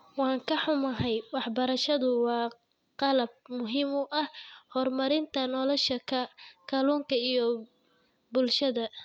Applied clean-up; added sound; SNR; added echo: none; none; none; none.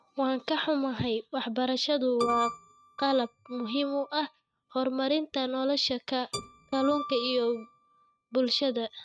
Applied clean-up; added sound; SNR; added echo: neural mask model RNNoise.